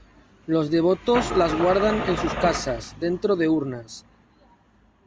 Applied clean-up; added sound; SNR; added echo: none; Engine starting / Car; 5 dB; none.